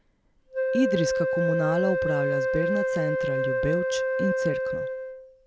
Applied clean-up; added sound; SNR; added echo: none; Wind instrument, woodwind instrument; -3 dB; none.